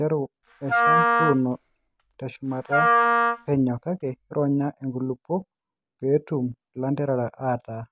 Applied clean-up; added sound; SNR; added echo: none; Wind instrument, woodwind instrument; -3 dB; none.